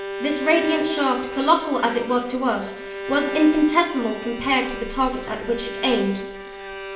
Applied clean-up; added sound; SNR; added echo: none; Bowed string instrument; 9 dB; reverberation time 0.9 s.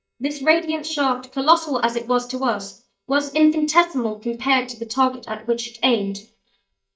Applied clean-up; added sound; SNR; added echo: neural mask model DeepFilterNet 3.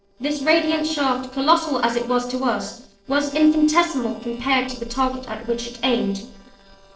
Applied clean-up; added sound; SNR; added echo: neural separator model SepFormer DNS4.